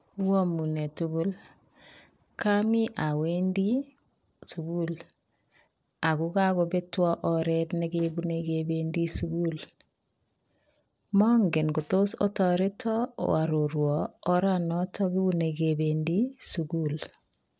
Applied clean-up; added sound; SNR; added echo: neural separator model SepFormer DNS4.